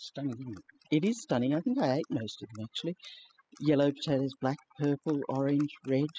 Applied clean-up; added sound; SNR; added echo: classical method spectral subtraction.